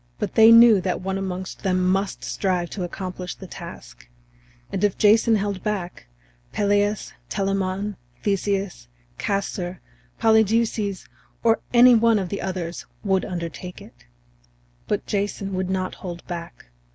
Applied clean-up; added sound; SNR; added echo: none; none; none; none.